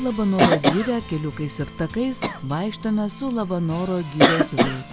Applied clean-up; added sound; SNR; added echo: none; Cough; 0 dB; none.